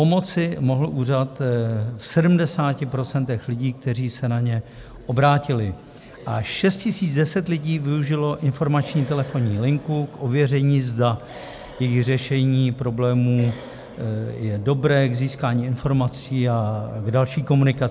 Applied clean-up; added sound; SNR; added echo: none; none; none; none.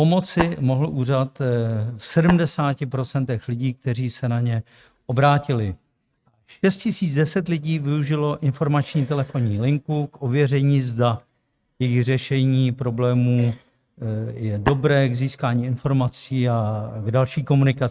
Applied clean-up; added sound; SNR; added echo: neural mask model RNNoise.